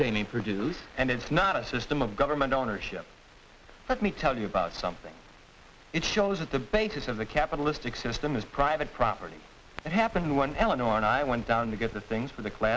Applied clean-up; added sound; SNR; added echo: none; none; none; none.